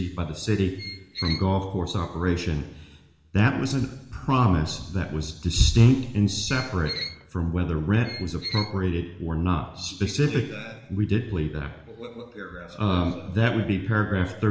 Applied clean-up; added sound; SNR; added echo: none; Squeak; 11 dB; reverberation time 1.0 s.